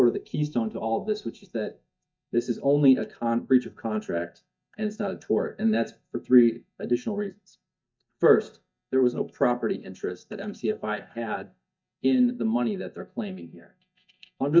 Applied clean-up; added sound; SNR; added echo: neural mask model DeepFilterNet 3.